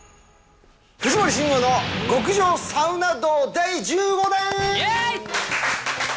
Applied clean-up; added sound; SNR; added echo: none; none; none; none.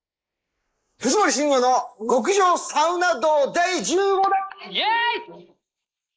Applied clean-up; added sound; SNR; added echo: neural mask model Resemble Enhance denoiser.